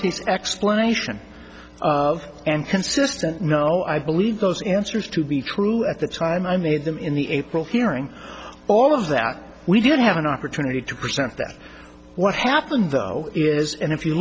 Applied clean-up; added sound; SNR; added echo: none; none; none; none.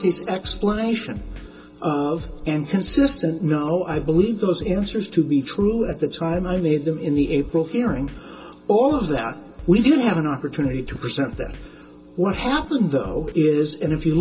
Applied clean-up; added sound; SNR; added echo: none; Scratching (performance technique); 16 dB; reverberation time 0.2 s.